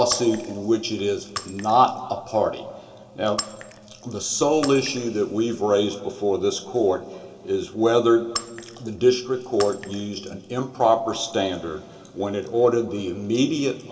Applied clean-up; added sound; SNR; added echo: none; Shatter; 15 dB; reverberation time 2.4 s.